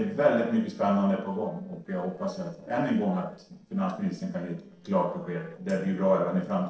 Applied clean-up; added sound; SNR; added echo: neural separator model SepFormer DNS4.